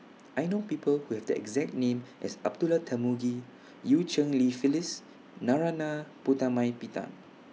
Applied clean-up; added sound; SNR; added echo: none; none; none; none.